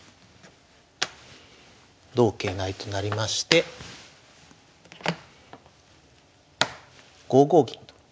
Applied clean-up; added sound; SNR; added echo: none; none; none; none.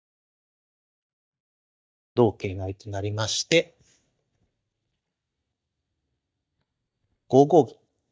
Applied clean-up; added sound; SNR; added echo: neural mask model DeepFilterNet 3.